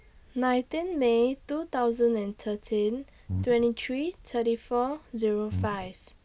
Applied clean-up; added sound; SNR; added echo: none; Breathing; 5 dB; none.